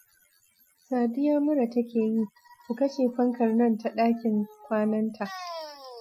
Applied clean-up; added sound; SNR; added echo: classical method Wiener filter.